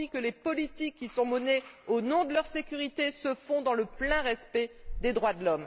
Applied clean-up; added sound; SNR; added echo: none; none; none; none.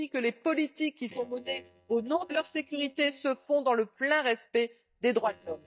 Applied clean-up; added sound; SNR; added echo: neural mask model DeepFilterNet 3.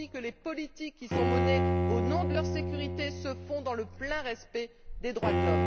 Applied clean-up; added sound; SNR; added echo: none; Bowed string instrument; -4 dB; none.